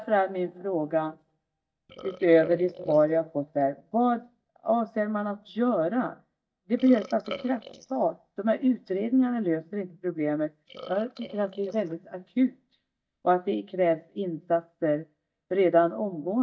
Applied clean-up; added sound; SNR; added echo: neural mask model DeepFilterNet 3.